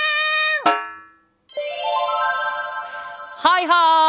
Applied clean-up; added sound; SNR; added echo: none; Snare drum; 7 dB; none.